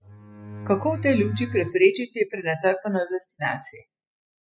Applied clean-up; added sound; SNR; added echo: classical method spectral subtraction.